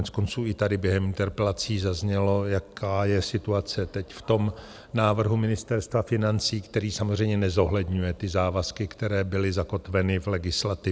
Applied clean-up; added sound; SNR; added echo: none; none; none; none.